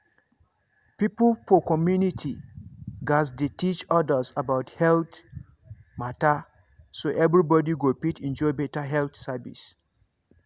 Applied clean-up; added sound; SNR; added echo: none; none; none; none.